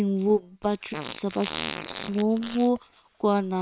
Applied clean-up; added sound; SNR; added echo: neural separator model SepFormer WHAM!.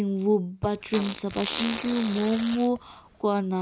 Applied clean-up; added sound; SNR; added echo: none; Fart; 11 dB; none.